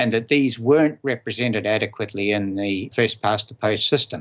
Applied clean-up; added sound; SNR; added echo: none; none; none; none.